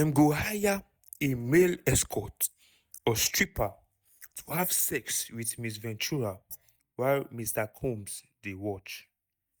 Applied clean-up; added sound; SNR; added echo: neural mask model DeepFilterNet 3.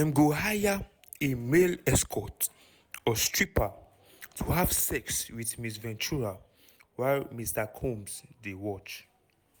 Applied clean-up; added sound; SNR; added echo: none; none; none; none.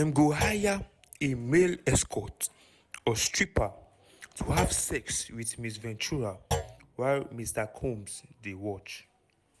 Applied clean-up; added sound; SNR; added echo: none; Thump, thud; 8 dB; none.